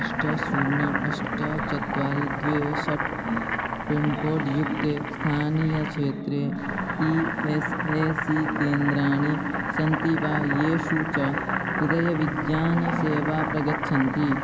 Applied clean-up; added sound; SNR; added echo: none; Boiling; 4 dB; none.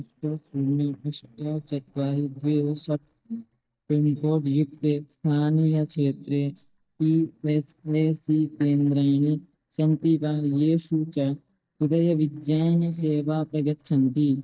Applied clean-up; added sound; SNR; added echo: neural mask model DeepFilterNet 3.